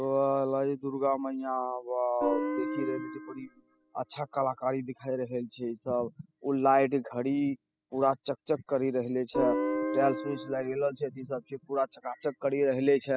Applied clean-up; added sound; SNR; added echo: classical method spectral subtraction.